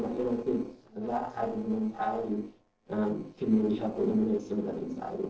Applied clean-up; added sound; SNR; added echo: neural separator model SepFormer DNS4.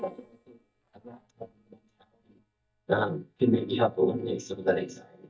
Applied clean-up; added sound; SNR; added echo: neural mask model DeepFilterNet 3.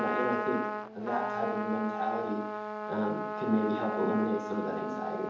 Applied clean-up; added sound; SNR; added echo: none; Trumpet; 3 dB; reverberation time 2.8 s.